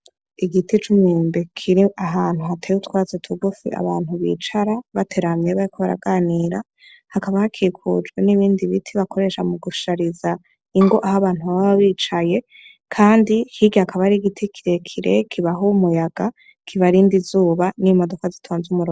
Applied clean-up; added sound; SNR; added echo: neural separator model SepFormer DNS4.